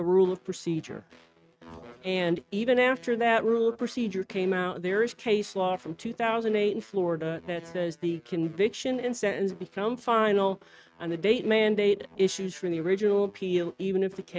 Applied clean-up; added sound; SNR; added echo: neural mask model RNNoise.